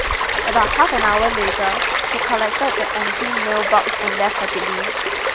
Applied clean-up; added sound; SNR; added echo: none; Stream; -1 dB; none.